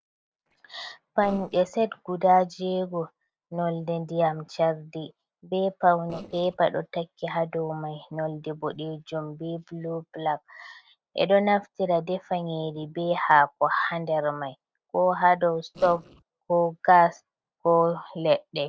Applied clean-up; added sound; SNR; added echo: neural separator model SepFormer DNS4.